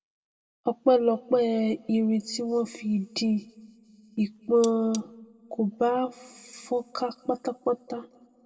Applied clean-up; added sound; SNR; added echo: none; Cutlery, silverware; 16 dB; reverberation time 1.9 s.